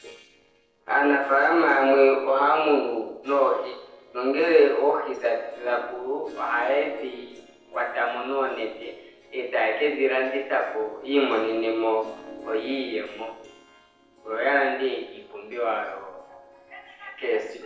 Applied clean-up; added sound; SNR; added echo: neural separator model SepFormer DNS4.